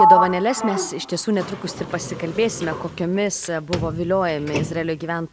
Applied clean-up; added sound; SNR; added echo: none; Sliding door; 0 dB; none.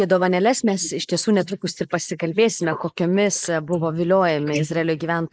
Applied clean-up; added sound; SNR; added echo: neural mask model Resemble Enhance denoiser.